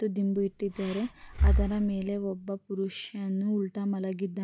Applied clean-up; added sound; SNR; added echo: none; Breathing; -1 dB; none.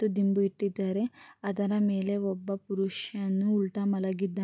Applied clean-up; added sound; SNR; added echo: none; none; none; none.